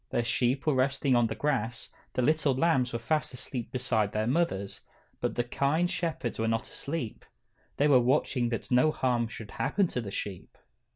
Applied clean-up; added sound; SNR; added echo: none; none; none; none.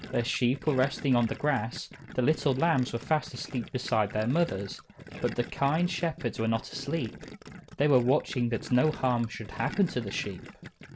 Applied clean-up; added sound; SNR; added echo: none; Gurgling; 15 dB; none.